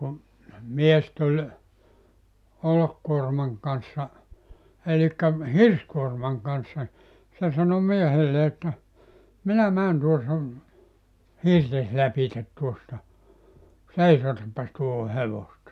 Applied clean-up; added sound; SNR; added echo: none; none; none; none.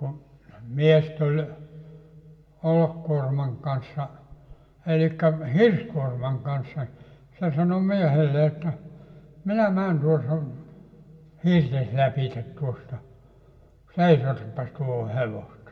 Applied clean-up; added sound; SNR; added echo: none; none; none; reverberation time 1.3 s.